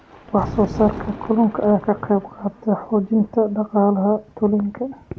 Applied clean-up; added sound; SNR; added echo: none; Thunder; 15 dB; none.